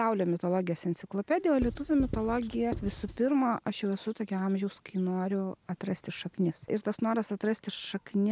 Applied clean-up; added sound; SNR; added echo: none; Writing; 9 dB; none.